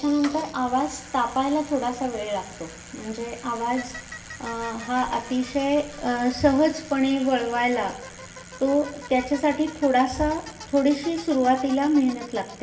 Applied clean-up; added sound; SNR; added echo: none; Bicycle; 17 dB; reverberation time 0.7 s.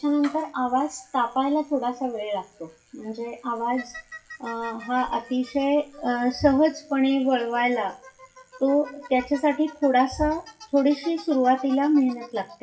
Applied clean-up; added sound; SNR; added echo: classical method WPE with log-MMSE.